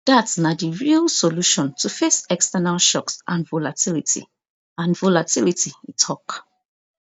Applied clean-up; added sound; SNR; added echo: none; none; none; none.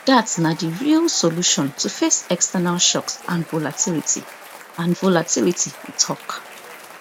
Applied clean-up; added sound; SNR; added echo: none; Applause / Cheering; 18 dB; none.